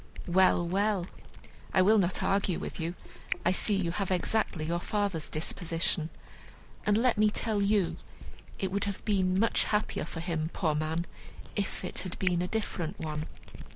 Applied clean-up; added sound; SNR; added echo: none; Cat; 9 dB; none.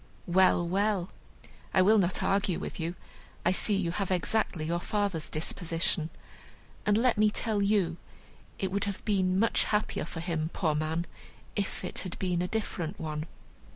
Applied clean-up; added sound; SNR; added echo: none; none; none; none.